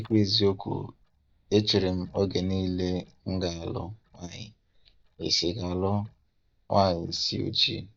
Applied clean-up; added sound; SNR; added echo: neural mask model DeepFilterNet 3.